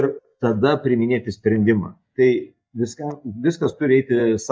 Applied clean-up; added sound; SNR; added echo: neural mask model DeepFilterNet 3.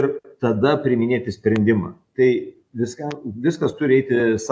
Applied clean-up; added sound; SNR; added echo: none; none; none; none.